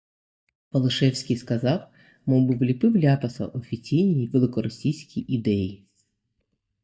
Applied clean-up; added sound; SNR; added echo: neural mask model DeepFilterNet 3.